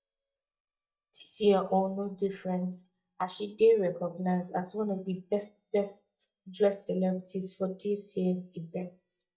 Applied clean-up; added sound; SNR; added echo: neural mask model DeepFilterNet 3.